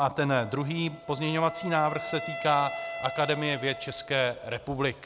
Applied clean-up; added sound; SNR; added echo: none; Wind instrument, woodwind instrument; 11 dB; none.